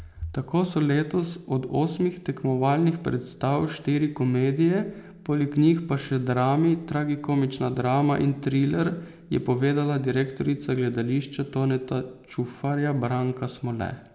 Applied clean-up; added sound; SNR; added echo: none; none; none; none.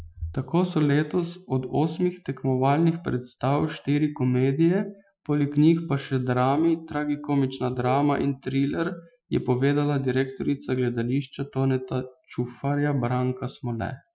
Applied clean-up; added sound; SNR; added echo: classical method Wiener filter.